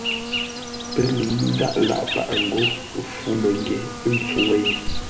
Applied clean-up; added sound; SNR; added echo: none; Insect; 4 dB; reverberation time 1.0 s.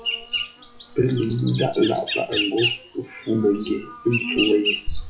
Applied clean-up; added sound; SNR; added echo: classical method WPE with log-MMSE.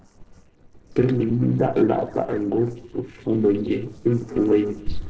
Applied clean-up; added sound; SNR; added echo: neural separator model SepFormer DNS4.